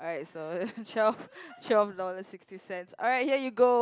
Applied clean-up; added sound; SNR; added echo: none; none; none; none.